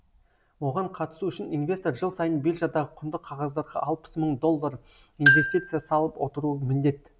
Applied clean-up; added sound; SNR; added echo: none; Marimba, xylophone; -4 dB; none.